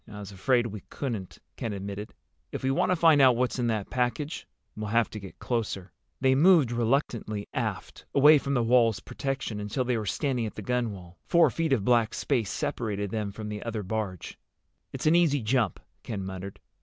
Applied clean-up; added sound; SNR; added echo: none; none; none; none.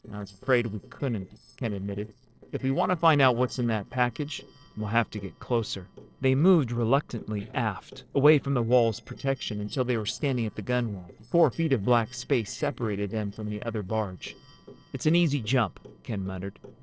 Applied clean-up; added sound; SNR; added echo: neural separator model SepFormer DNS4.